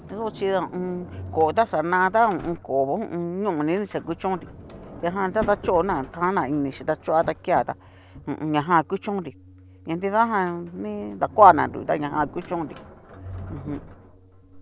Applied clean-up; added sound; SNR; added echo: none; Organ + Sliding door; 17 dB; none.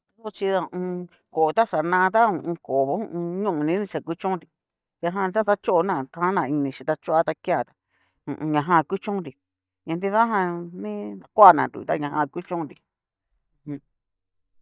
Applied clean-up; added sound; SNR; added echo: neural mask model DeepFilterNet 3.